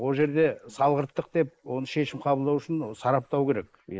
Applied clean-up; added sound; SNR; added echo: neural mask model Resemble Enhance denoiser.